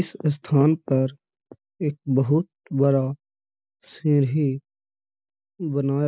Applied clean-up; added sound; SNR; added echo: none; none; none; none.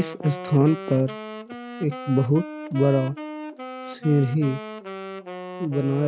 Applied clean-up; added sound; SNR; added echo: none; Wind instrument, woodwind instrument; 11 dB; none.